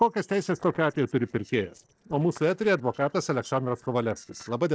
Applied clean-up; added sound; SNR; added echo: neural separator model SepFormer DNS4.